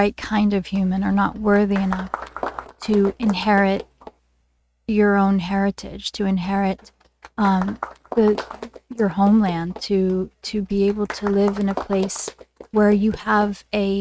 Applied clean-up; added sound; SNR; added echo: neural mask model RNNoise.